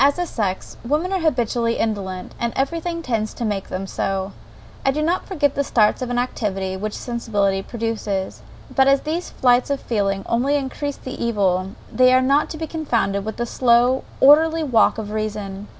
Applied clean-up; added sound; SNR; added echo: none; none; none; none.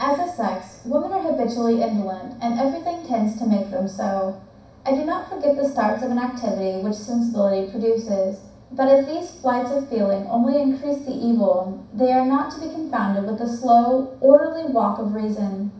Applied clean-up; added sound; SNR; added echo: none; none; none; reverberation time 0.6 s.